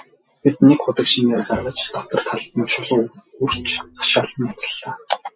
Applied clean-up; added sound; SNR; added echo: classical method log-MMSE.